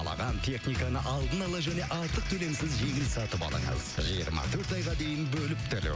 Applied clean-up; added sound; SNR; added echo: none; Applause; 15 dB; none.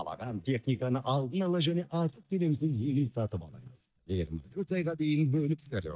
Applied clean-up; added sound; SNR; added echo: neural mask model DeepFilterNet 3.